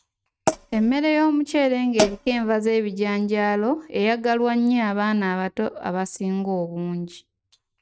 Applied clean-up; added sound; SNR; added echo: neural mask model RNNoise.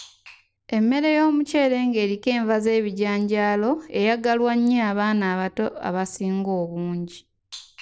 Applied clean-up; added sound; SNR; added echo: none; none; none; none.